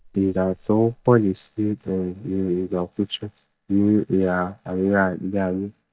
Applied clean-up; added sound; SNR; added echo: neural mask model DeepFilterNet 3.